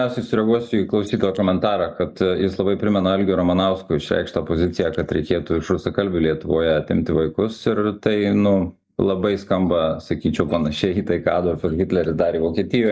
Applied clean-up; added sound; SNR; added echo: neural mask model Resemble Enhance denoiser.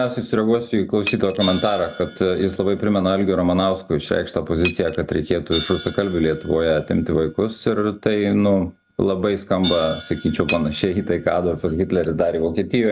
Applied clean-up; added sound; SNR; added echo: none; Hi-hat + Shatter; 14 dB; none.